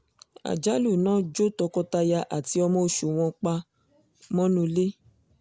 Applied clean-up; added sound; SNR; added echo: none; none; none; none.